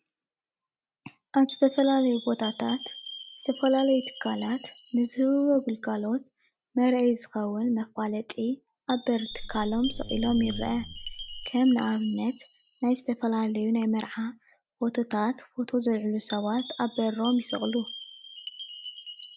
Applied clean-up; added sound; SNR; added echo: none; Buzz + Chime; 15 dB; none.